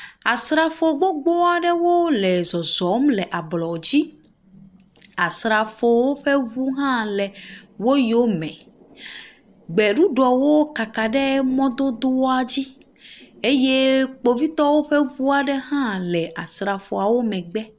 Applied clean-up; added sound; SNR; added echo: neural separator model SepFormer DNS4.